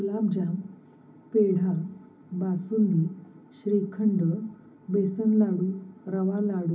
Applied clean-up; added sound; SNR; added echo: none; none; none; reverberation time 0.4 s.